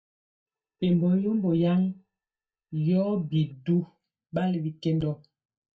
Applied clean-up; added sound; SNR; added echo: neural mask model DeepFilterNet 3.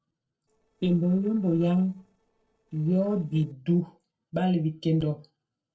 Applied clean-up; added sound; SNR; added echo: neural separator model SepFormer DNS4.